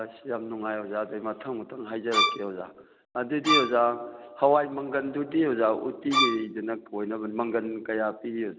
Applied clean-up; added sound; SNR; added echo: none; Bowed string instrument; -2 dB; none.